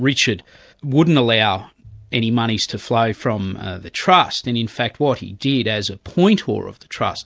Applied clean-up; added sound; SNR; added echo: none; none; none; none.